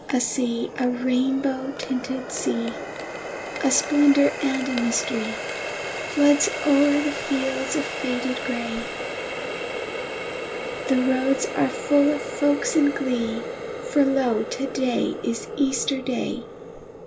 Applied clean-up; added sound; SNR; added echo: none; Water tap, faucet; 7 dB; none.